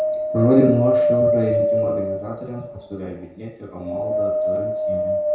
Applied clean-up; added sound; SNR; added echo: none; Wind; -2 dB; reverberation time 0.6 s.